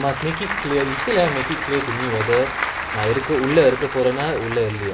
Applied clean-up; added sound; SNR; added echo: none; Applause / Crowd; 6 dB; none.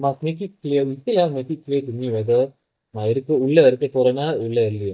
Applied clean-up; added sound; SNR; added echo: neural mask model DeepFilterNet 3.